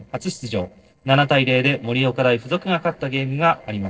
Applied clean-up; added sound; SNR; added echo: neural separator model SepFormer DNS4.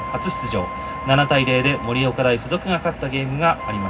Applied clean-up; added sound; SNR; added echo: none; Wind instrument, woodwind instrument; 12 dB; reverberation time 0.4 s.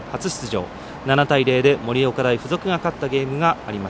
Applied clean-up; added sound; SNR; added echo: none; none; none; none.